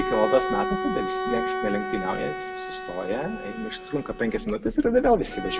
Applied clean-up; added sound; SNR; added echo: none; Bowed string instrument; 5 dB; reverberation time 1.7 s.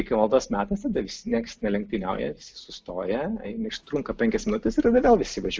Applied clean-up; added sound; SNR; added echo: none; none; none; none.